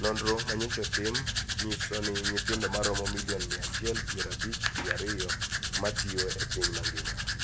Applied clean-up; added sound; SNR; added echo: none; Domestic sounds, home sounds; -3 dB; none.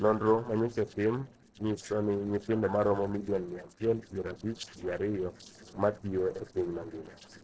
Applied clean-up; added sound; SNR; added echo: neural separator model SepFormer DNS4.